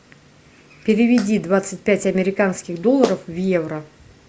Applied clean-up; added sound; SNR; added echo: none; Clapping; 14 dB; none.